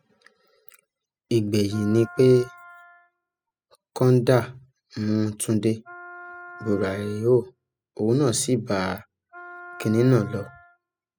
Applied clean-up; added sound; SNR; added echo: classical method spectral subtraction.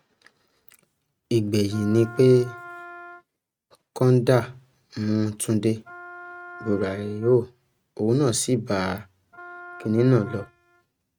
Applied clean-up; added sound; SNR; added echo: neural mask model RNNoise.